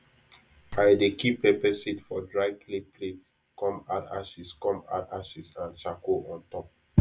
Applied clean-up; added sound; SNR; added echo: none; Chink, clink; 17 dB; none.